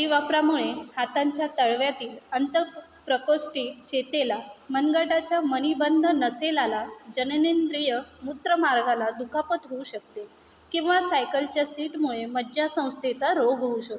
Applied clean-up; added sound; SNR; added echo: none; none; none; none.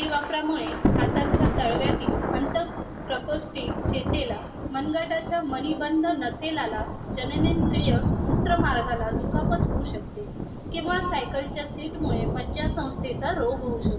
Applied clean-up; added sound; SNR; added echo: none; Thunder / Rain; -2 dB; reverberation time 0.2 s.